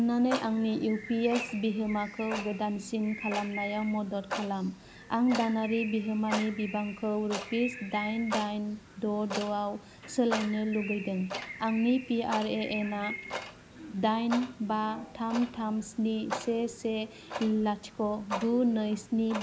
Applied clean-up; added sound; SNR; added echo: none; Clock + Bird; 10 dB; none.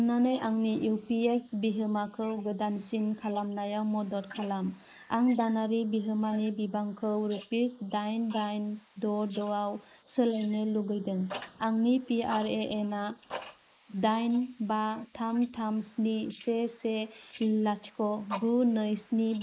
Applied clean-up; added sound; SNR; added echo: neural mask model Resemble Enhance denoiser.